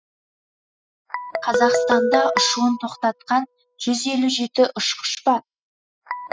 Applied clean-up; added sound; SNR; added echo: classical method spectral subtraction.